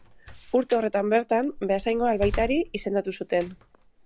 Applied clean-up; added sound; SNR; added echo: none; Slam; 13 dB; none.